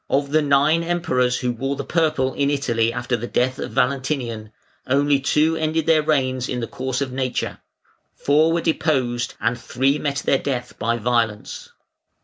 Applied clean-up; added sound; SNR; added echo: none; none; none; none.